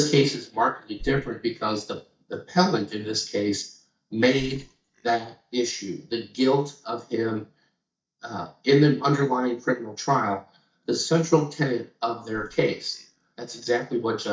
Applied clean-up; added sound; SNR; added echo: neural mask model DeepFilterNet 3.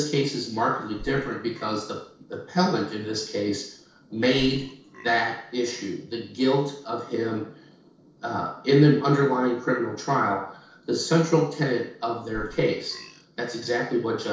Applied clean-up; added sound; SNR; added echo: neural separator model SepFormer DNS4.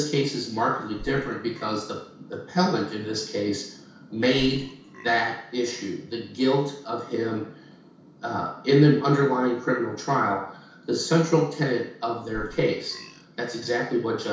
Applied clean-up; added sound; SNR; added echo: none; Burping, eructation; 18 dB; reverberation time 0.6 s.